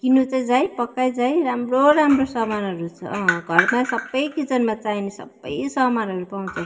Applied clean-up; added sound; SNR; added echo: none; none; none; reverberation time 1.1 s.